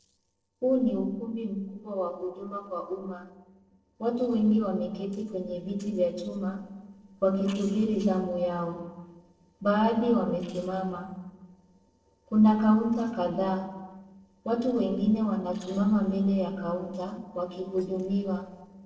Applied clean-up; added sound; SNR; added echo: neural separator model SepFormer DNS4.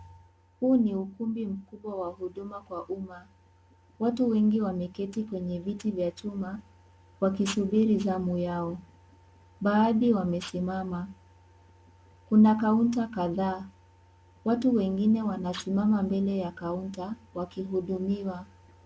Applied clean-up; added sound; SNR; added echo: none; none; none; none.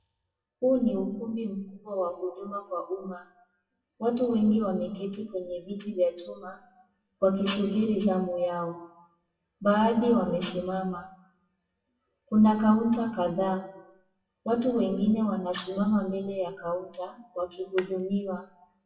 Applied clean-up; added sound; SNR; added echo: classical method WPE with log-MMSE.